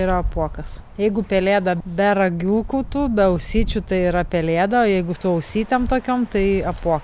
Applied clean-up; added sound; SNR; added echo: none; none; none; none.